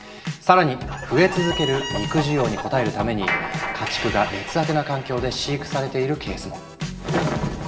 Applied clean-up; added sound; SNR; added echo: none; none; none; reverberation time 2.9 s.